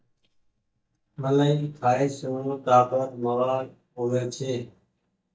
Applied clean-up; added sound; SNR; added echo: neural mask model DeepFilterNet 3.